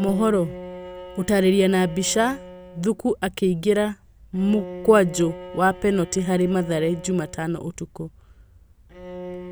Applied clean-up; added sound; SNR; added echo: none; Bowed string instrument; 16 dB; none.